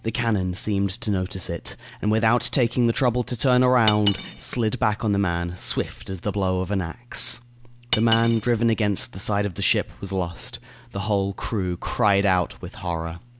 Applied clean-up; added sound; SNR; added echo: none; Cutlery, silverware; 4 dB; none.